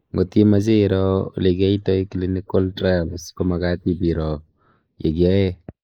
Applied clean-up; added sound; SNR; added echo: neural mask model Resemble Enhance denoiser.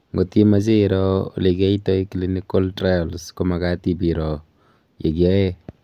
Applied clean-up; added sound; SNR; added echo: none; none; none; none.